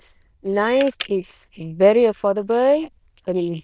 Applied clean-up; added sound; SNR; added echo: neural diffusion model UNIVERSE++.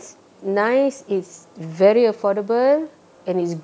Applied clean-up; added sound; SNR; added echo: none; none; none; none.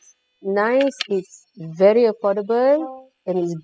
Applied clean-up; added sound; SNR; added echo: classical method spectral subtraction.